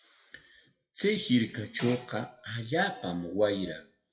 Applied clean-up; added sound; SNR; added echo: classical method WPE with log-MMSE.